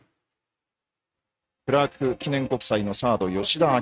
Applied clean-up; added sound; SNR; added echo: neural mask model RNNoise.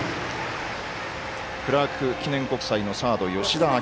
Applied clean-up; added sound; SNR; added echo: none; Bowed string instrument; 17 dB; none.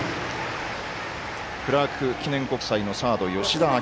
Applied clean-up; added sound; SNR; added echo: none; none; none; none.